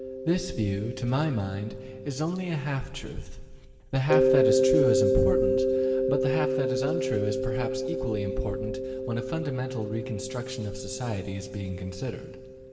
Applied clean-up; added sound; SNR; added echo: none; Mallet percussion; -2 dB; reverberation time 1.6 s.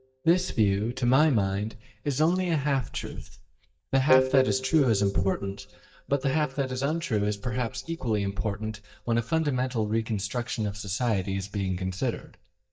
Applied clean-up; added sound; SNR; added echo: neural mask model DeepFilterNet 3.